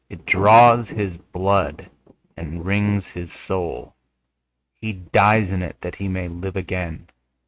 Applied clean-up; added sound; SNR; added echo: neural mask model RNNoise.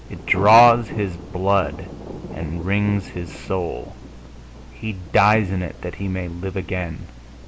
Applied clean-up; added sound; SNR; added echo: none; Thunder; 15 dB; none.